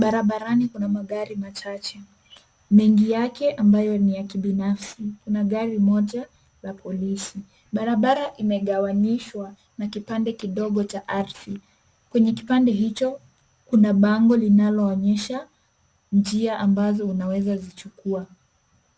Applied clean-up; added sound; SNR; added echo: none; none; none; none.